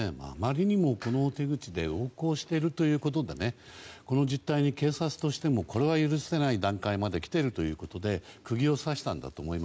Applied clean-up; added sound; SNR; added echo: none; none; none; none.